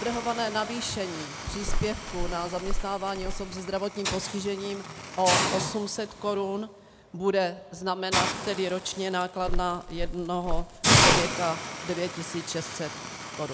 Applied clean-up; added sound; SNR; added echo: none; Walk, footsteps + Hiss; -1 dB; none.